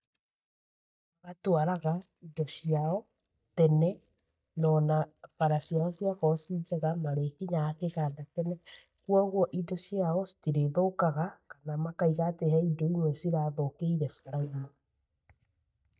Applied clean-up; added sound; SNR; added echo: neural mask model DeepFilterNet 3.